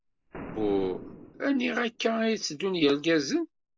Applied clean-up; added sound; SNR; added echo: none; Boom; 17 dB; none.